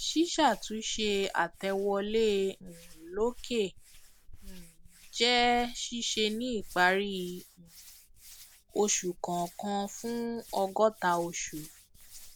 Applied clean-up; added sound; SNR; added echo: none; Hands; 17 dB; none.